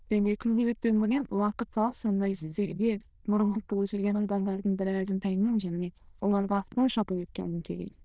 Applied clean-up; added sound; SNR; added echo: neural diffusion model UNIVERSE++.